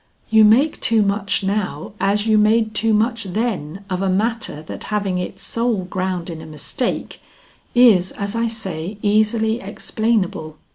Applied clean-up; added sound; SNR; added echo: none; none; none; none.